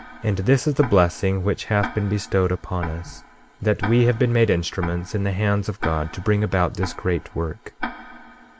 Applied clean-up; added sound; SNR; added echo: none; Tick-tock; 14 dB; none.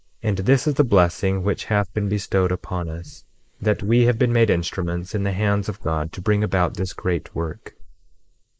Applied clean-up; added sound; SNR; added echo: neural mask model Resemble Enhance denoiser.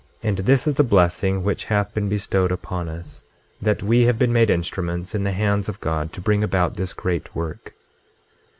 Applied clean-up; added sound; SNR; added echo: none; none; none; none.